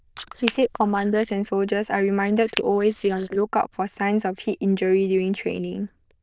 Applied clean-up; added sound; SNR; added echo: neural diffusion model UNIVERSE++.